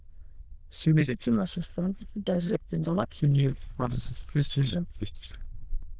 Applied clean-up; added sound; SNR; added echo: neural diffusion model UNIVERSE++.